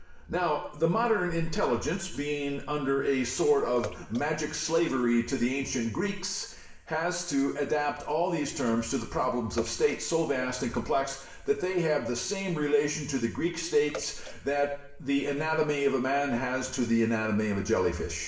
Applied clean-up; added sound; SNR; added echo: none; Bathtub (filling or washing) / Water / Splash, splatter; 20 dB; reverberation time 0.7 s.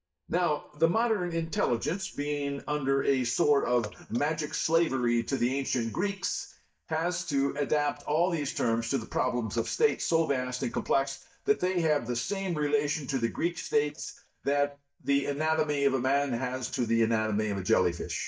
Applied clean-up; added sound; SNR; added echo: neural mask model DeepFilterNet 3.